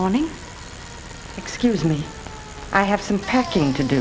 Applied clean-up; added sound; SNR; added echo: none; Bicycle; 15 dB; none.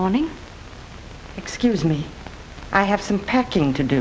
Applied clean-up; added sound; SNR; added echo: none; none; none; none.